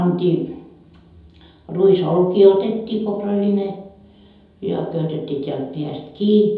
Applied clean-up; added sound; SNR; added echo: none; none; none; reverberation time 0.8 s.